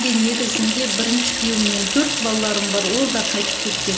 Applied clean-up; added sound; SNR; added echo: none; Sink (filling or washing) / Water tap, faucet; 0 dB; reverberation time 0.4 s.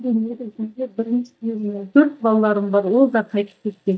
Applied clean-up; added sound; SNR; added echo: neural mask model DeepFilterNet 3.